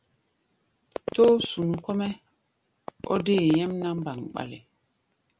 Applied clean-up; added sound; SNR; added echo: none; none; none; none.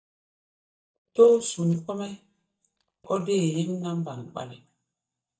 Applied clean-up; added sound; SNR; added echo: neural mask model DeepFilterNet 3.